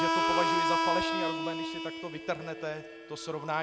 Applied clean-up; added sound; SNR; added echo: none; Harmonica; -4 dB; none.